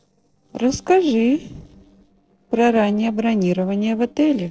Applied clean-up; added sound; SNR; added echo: neural separator model SepFormer DNS4.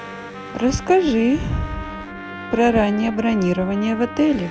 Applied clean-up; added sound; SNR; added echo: none; Trumpet + Electric guitar; 13 dB; none.